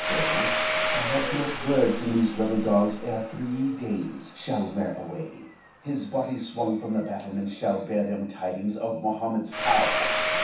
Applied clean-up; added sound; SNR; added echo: none; Domestic sounds, home sounds; 4 dB; reverberation time 0.7 s.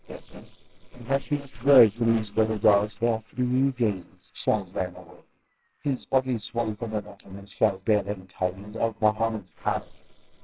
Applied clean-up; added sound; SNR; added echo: neural separator model SepFormer WHAMR!.